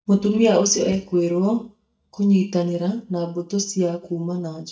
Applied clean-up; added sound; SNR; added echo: neural mask model DeepFilterNet 3.